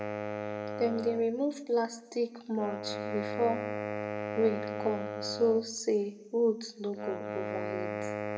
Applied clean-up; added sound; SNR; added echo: none; Wind instrument, woodwind instrument; 5 dB; reverberation time 0.9 s.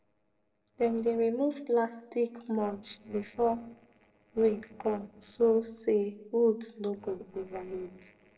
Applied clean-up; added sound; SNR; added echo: neural separator model SepFormer DNS4.